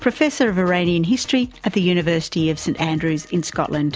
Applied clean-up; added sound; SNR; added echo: none; none; none; none.